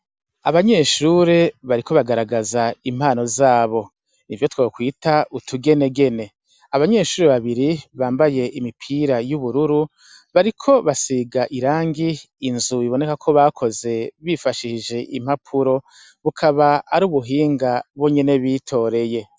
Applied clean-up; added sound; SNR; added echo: none; none; none; none.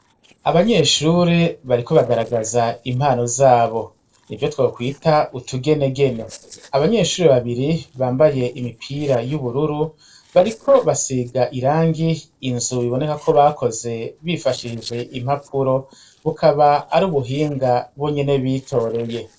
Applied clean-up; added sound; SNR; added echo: neural separator model SepFormer DNS4.